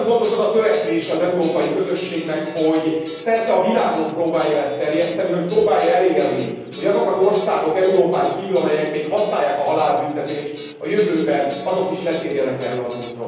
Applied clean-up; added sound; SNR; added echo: none; Guitar; 20 dB; reverberation time 1.1 s.